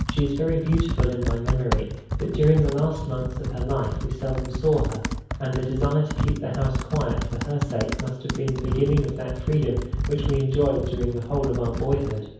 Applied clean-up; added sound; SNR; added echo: none; Computer keyboard; 3 dB; reverberation time 0.9 s.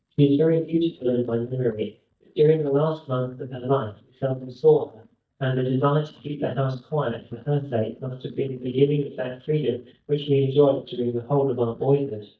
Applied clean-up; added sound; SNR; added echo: neural mask model DeepFilterNet 3.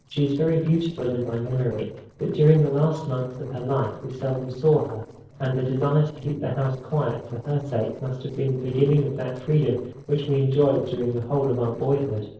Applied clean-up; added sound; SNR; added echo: neural separator model SepFormer DNS4.